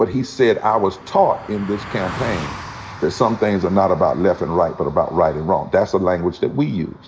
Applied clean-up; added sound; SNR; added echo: none; Car passing by; 17 dB; reverberation time 1.9 s.